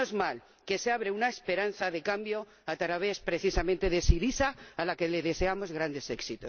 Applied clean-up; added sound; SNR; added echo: none; none; none; none.